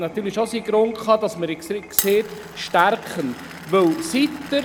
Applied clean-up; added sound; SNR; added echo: none; Glass; 12 dB; none.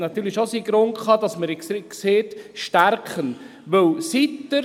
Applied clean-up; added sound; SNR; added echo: none; none; none; none.